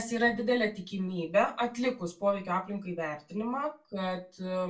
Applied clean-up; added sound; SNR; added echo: none; none; none; reverberation time 0.2 s.